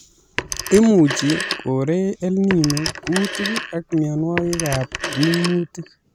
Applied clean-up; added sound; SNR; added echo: none; Telephone; 8 dB; none.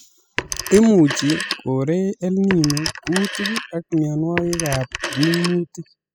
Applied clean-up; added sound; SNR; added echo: classical method spectral subtraction.